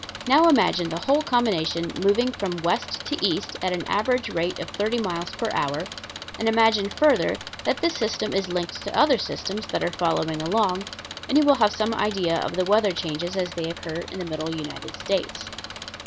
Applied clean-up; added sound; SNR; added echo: none; Engine; 12 dB; none.